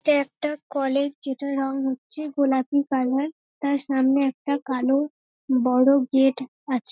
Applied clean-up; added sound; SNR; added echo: none; none; none; none.